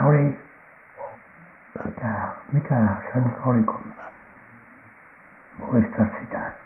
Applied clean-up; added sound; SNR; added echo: neural mask model Resemble Enhance denoiser.